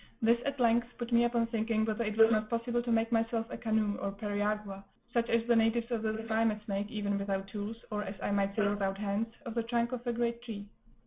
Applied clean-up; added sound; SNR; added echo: neural mask model Resemble Enhance denoiser.